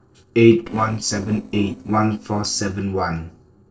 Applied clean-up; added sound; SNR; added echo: neural separator model SepFormer DNS4.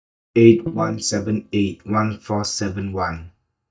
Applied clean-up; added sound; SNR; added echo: neural mask model DeepFilterNet 3.